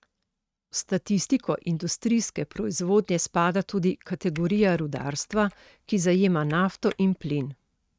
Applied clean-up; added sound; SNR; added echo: neural mask model RNNoise.